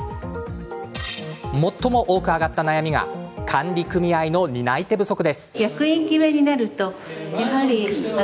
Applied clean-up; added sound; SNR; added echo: none; none; none; none.